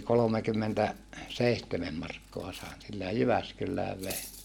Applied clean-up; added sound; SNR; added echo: none; Cutlery, silverware; 19 dB; none.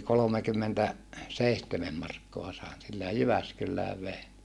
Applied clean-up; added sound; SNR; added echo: none; none; none; none.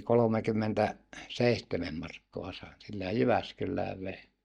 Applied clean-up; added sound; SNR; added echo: neural mask model DeepFilterNet 3.